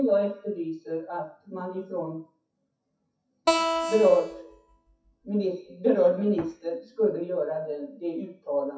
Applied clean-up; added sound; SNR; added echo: classical method WPE with log-MMSE.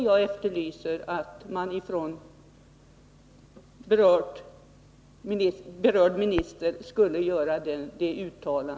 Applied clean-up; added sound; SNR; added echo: none; none; none; none.